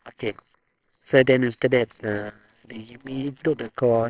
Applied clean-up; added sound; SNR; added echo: neural separator model SepFormer WHAMR!.